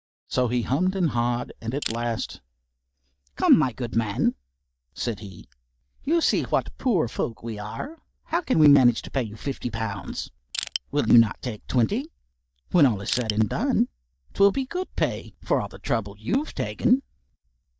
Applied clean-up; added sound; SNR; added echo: neural mask model DeepFilterNet 3.